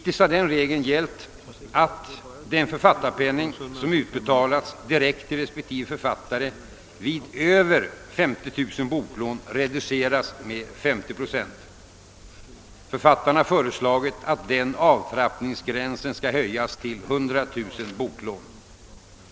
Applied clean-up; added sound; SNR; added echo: none; none; none; none.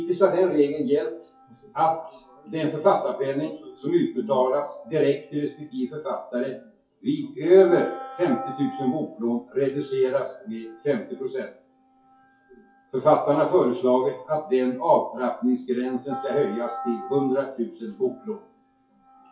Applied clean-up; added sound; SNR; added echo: classical method WPE with log-MMSE.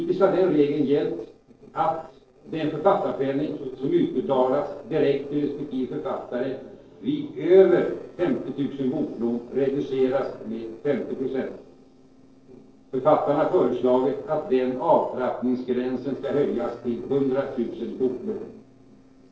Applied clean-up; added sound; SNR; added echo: neural separator model SepFormer DNS4.